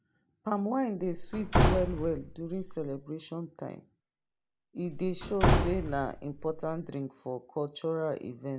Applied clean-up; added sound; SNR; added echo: none; Slam / Wood; -4 dB; none.